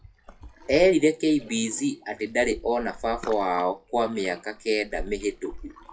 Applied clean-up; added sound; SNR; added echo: classical method WPE with log-MMSE.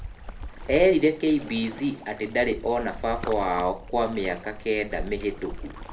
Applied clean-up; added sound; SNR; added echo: none; Waves, surf; 11 dB; reverberation time 0.3 s.